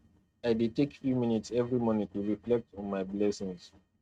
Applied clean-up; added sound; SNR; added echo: neural mask model RNNoise.